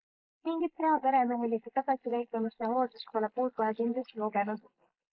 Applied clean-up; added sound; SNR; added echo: neural mask model Resemble Enhance denoiser.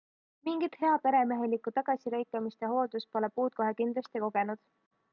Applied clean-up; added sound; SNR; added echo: none; none; none; none.